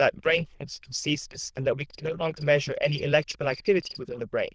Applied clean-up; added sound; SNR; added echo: neural diffusion model UNIVERSE++.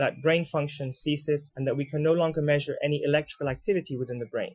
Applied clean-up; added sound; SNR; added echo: classical method Wiener filter.